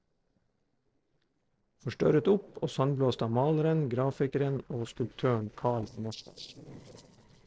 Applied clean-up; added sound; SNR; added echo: neural separator model SepFormer DNS4.